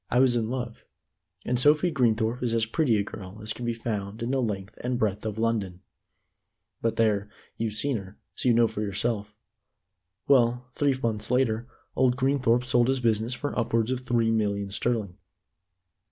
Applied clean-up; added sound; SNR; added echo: none; none; none; none.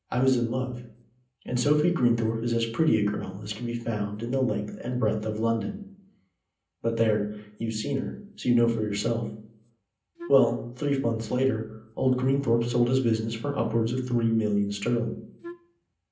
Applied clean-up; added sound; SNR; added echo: none; Wind instrument, woodwind instrument; 16 dB; reverberation time 0.6 s.